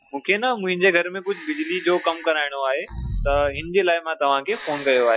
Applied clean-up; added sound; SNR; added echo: classical method Wiener filter.